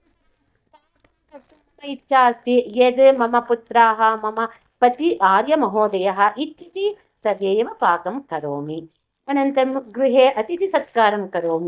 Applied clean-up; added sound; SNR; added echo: neural mask model DeepFilterNet 3.